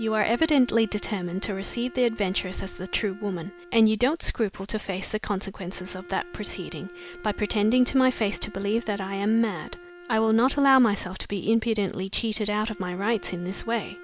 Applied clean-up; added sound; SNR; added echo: none; Wind instrument, woodwind instrument; 20 dB; none.